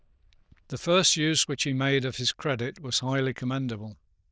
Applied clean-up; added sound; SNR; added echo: neural diffusion model UNIVERSE++.